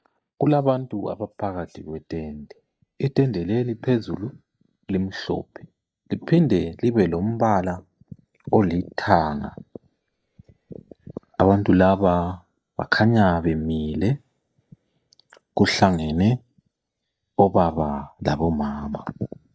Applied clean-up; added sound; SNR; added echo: neural mask model DeepFilterNet 3.